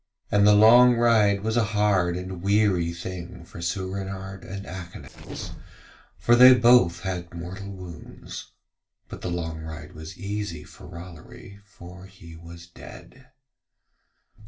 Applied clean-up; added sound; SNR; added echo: neural separator model SepFormer DNS4.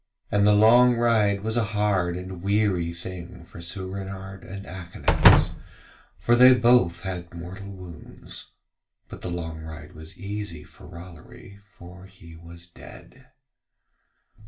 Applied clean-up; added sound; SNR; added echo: none; Slam; -3 dB; reverberation time 0.2 s.